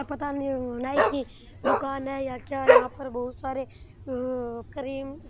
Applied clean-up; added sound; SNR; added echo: none; Dog; -3 dB; none.